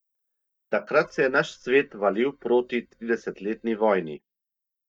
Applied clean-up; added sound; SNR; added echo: neural mask model DeepFilterNet 3.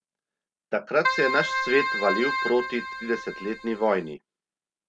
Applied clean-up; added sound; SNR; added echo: none; Keyboard (musical); 2 dB; none.